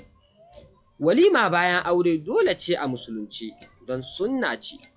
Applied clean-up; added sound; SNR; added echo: classical method log-MMSE.